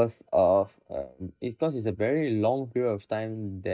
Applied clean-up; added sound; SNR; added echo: neural mask model DeepFilterNet 3.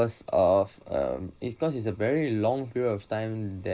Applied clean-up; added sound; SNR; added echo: neural mask model Resemble Enhance denoiser.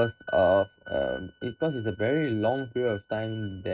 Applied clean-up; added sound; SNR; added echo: neural mask model RNNoise.